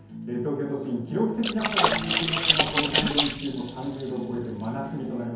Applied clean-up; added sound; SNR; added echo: none; Splash, splatter; -2 dB; reverberation time 0.9 s.